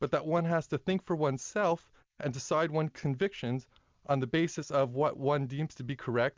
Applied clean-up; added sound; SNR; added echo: neural mask model Resemble Enhance denoiser.